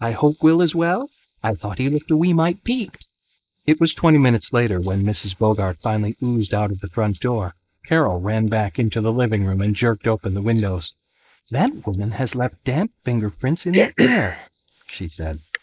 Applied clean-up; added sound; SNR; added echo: neural mask model Resemble Enhance denoiser.